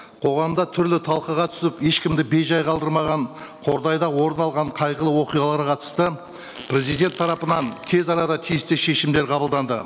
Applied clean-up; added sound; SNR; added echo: none; Fart; 19 dB; none.